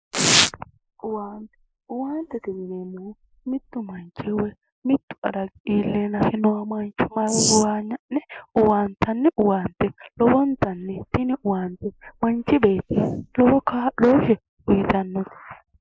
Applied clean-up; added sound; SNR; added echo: neural mask model Resemble Enhance denoiser.